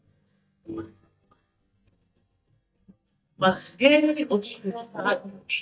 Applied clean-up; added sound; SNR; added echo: neural mask model DeepFilterNet 3.